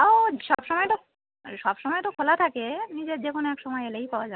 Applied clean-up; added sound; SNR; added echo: none; none; none; none.